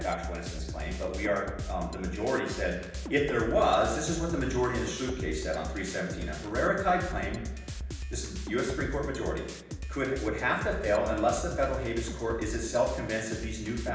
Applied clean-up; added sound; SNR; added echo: none; Drum kit; 7 dB; reverberation time 0.9 s.